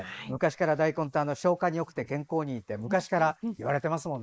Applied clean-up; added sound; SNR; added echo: neural mask model Resemble Enhance denoiser.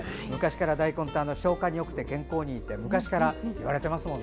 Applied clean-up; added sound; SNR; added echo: none; Growling; 18 dB; none.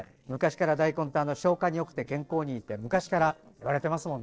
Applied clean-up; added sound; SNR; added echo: neural separator model SepFormer DNS4.